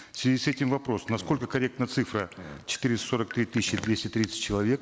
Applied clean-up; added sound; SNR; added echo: none; Drip + Fart; 17 dB; none.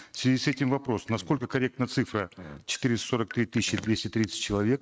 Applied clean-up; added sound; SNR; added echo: neural mask model RNNoise.